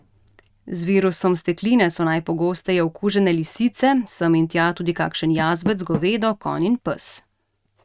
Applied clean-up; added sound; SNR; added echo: neural mask model RNNoise.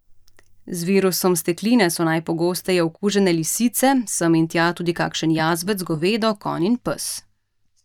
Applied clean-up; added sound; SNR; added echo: neural mask model DeepFilterNet 3.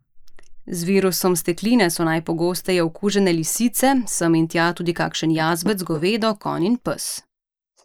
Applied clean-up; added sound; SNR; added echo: neural mask model Resemble Enhance denoiser.